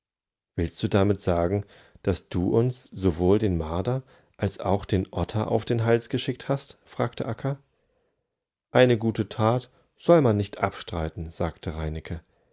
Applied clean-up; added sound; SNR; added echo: none; none; none; none.